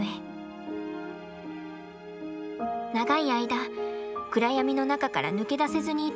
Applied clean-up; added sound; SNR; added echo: none; none; none; none.